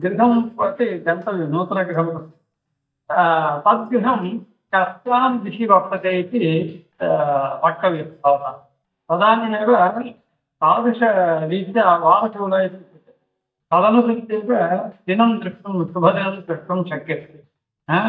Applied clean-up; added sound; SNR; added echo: neural mask model DeepFilterNet 3.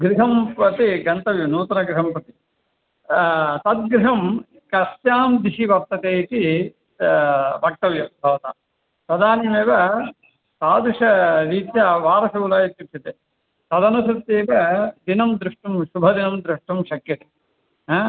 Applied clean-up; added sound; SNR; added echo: none; none; none; none.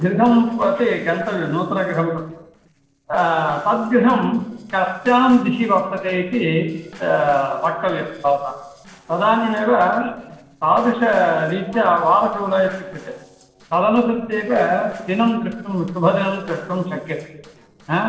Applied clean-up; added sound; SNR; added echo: neural separator model SepFormer DNS4.